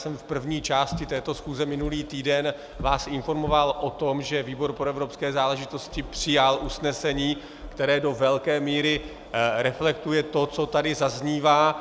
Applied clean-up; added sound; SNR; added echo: none; none; none; none.